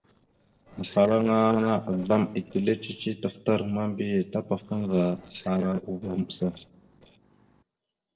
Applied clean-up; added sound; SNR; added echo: neural separator model SepFormer DNS4.